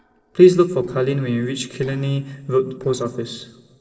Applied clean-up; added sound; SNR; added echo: neural separator model SepFormer DNS4.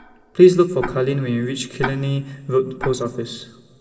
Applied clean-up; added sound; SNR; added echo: none; Tick-tock; 15 dB; reverberation time 2.7 s.